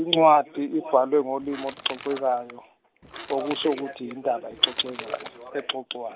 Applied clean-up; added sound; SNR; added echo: none; Crushing / Wood; 17 dB; none.